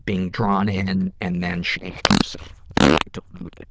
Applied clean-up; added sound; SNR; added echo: neural diffusion model UNIVERSE++.